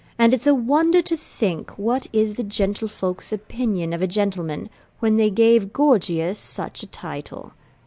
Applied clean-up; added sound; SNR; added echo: none; none; none; none.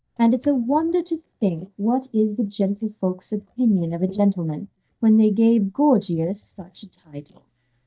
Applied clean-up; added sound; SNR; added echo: neural mask model DeepFilterNet 3.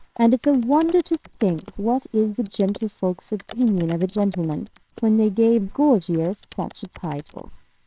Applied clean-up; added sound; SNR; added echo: neural separator model SepFormer WHAMR!.